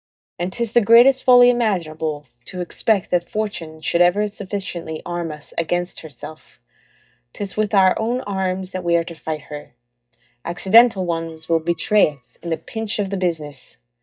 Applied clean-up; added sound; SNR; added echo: neural mask model DeepFilterNet 3.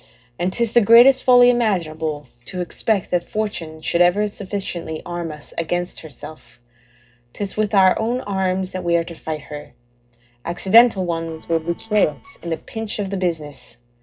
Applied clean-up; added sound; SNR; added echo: neural separator model SepFormer DNS4.